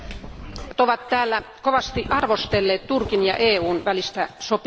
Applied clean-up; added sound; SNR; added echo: none; Dog; 15 dB; none.